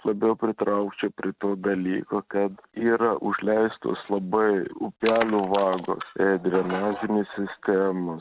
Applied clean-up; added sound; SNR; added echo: neural mask model RNNoise.